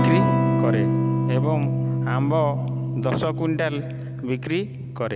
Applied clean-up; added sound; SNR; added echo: none; Electric guitar / Strum; -4 dB; none.